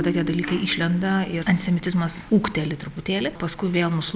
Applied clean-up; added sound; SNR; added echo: none; Marimba, xylophone; 14 dB; none.